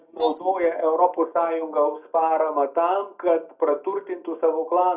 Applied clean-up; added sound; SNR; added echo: neural mask model DeepFilterNet 3.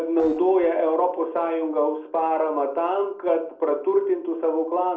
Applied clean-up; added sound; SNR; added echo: neural separator model SepFormer DNS4.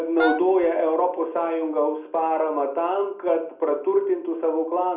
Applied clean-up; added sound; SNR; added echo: none; Wind instrument, woodwind instrument; 6 dB; reverberation time 0.6 s.